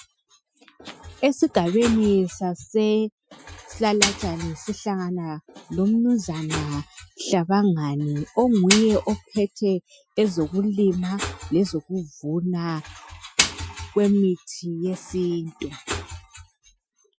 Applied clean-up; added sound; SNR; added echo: classical method Wiener filter.